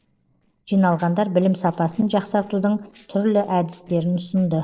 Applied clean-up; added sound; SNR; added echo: neural separator model SepFormer DNS4.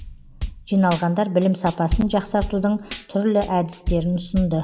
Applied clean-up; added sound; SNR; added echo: none; Tambourine / Drum / Drum kit; 9 dB; none.